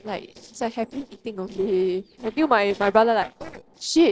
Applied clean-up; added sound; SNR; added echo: neural separator model SepFormer DNS4.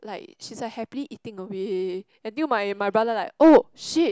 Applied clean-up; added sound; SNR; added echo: none; none; none; none.